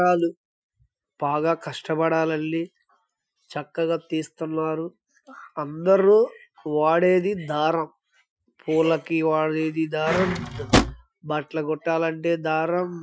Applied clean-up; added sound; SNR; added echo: classical method Wiener filter.